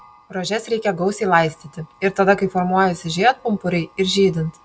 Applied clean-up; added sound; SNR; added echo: none; none; none; none.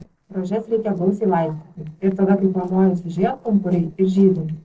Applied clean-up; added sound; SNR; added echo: neural separator model SepFormer DNS4.